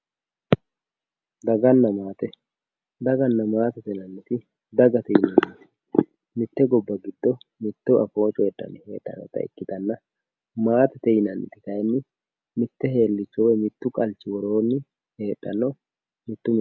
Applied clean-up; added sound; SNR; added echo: none; none; none; none.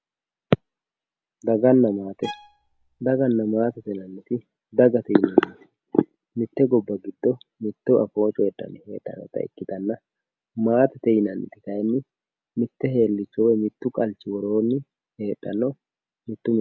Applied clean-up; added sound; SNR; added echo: none; Bowed string instrument; 19 dB; none.